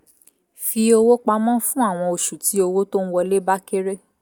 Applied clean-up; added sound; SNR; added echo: none; none; none; none.